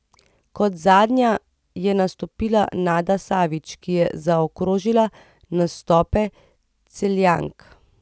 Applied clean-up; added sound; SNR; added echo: none; none; none; none.